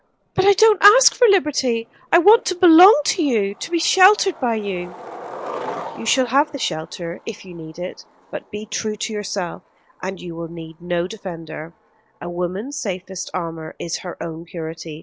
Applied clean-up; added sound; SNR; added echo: none; Skateboard; 19 dB; none.